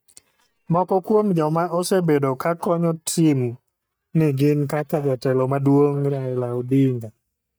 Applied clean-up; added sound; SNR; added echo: neural mask model DeepFilterNet 3.